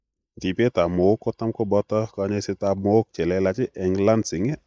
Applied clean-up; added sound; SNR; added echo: neural mask model Resemble Enhance denoiser.